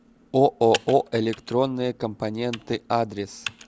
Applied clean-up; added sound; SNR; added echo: none; Computer keyboard; 16 dB; none.